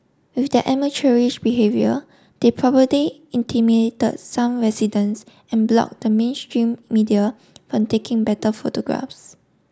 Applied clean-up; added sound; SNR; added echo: none; none; none; none.